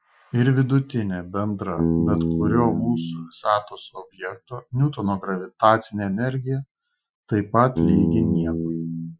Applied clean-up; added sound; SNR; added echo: classical method Wiener filter.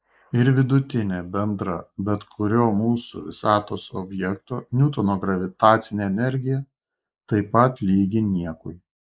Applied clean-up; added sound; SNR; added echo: neural mask model Resemble Enhance denoiser.